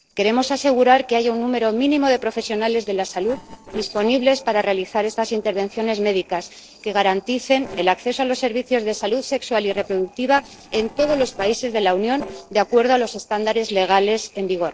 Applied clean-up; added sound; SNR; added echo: neural separator model SepFormer DNS4.